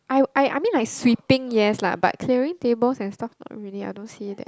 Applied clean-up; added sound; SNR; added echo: none; none; none; none.